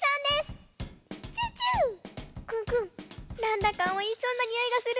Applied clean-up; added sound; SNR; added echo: none; Drum kit; 12 dB; none.